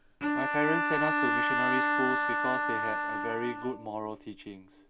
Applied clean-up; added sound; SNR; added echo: none; Bowed string instrument; -5 dB; none.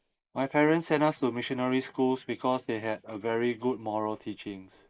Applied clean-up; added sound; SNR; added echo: neural mask model Resemble Enhance denoiser.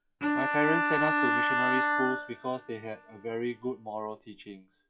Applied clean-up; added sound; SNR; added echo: classical method log-MMSE.